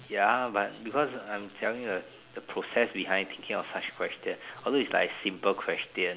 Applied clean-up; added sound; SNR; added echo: none; none; none; none.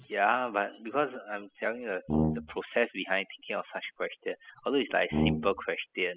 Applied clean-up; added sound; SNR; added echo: classical method spectral subtraction.